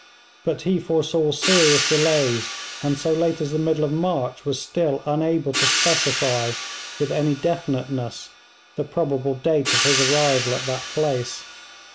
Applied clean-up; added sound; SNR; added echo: none; Hi-hat; 4 dB; none.